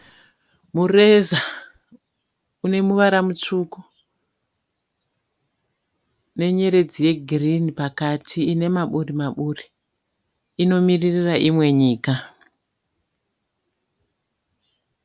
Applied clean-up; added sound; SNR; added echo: none; none; none; none.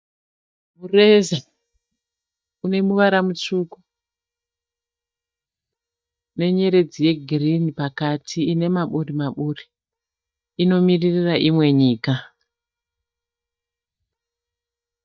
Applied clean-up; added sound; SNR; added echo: neural mask model DeepFilterNet 3.